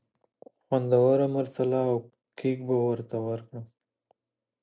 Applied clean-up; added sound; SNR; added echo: none; none; none; none.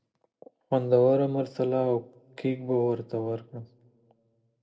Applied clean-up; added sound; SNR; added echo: none; none; none; reverberation time 0.7 s.